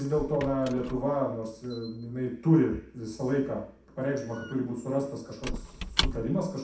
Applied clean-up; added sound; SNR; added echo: none; Squeak / Wood; 9 dB; reverberation time 0.7 s.